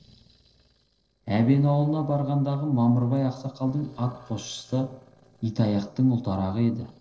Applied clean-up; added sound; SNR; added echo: neural separator model SepFormer DNS4.